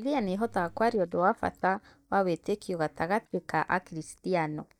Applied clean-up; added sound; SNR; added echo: neural mask model DeepFilterNet 3.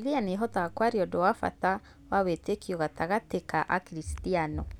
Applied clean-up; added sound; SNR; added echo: none; none; none; none.